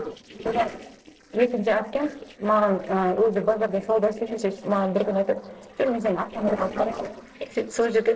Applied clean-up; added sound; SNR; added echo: neural separator model SepFormer DNS4.